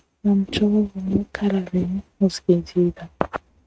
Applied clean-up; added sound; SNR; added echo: neural mask model RNNoise.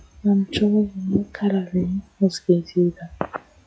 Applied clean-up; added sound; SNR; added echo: classical method log-MMSE.